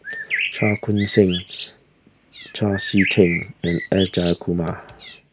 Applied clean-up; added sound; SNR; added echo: neural mask model Resemble Enhance denoiser.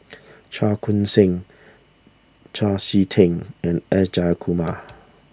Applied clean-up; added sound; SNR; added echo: none; none; none; none.